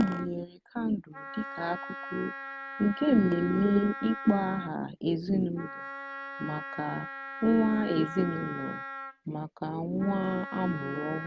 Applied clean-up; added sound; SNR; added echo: none; Wind instrument, woodwind instrument; 11 dB; none.